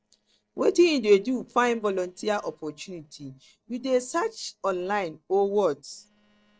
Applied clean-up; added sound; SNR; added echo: neural separator model SepFormer DNS4.